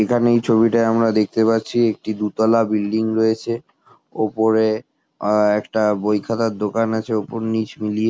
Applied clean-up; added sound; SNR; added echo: none; none; none; none.